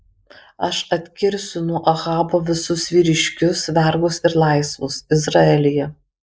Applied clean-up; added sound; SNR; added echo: neural mask model Resemble Enhance denoiser.